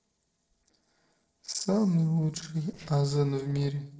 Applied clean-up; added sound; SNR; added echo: neural separator model SepFormer DNS4.